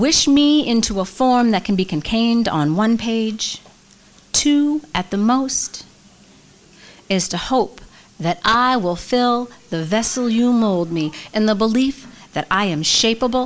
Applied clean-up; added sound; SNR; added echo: none; none; none; none.